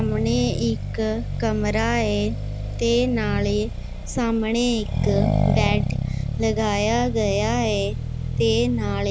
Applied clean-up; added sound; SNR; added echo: none; Accelerating, revving, vroom; 2 dB; none.